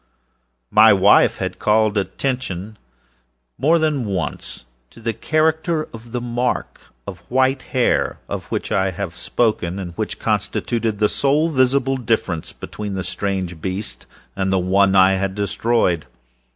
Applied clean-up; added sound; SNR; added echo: none; none; none; none.